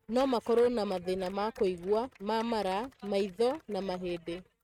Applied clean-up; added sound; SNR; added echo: neural mask model RNNoise.